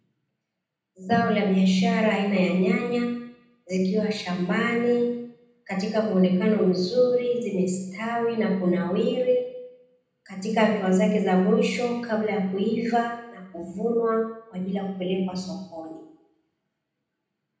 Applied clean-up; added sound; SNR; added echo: none; none; none; reverberation time 0.8 s.